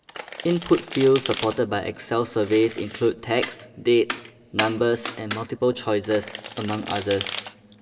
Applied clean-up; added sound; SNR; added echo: none; Domestic sounds, home sounds; 9 dB; reverberation time 2.2 s.